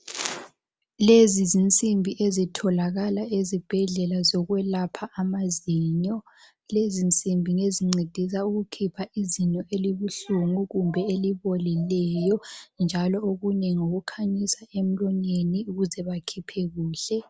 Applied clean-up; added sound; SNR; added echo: none; none; none; none.